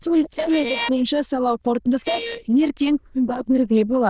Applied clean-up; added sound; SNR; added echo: neural diffusion model UNIVERSE++.